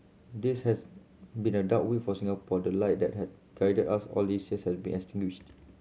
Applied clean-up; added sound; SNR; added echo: none; none; none; none.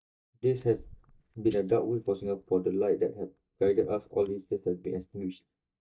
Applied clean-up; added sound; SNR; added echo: neural mask model DeepFilterNet 3.